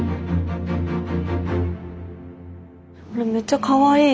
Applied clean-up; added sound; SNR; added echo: none; none; none; none.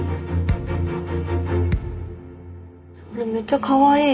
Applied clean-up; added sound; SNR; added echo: none; Thump, thud; 8 dB; reverberation time 1.2 s.